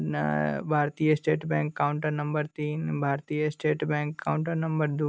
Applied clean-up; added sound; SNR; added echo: none; none; none; none.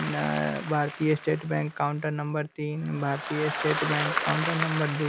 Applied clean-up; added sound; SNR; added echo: none; Applause; 5 dB; none.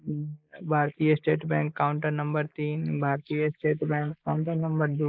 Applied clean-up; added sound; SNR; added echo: neural mask model Resemble Enhance denoiser.